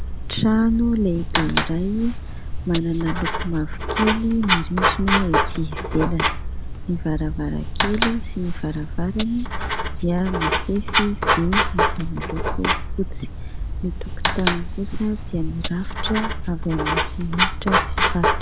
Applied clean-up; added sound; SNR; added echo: none; Writing; -1 dB; none.